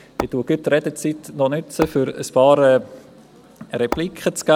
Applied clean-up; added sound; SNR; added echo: none; Tap / Hammer; 9 dB; none.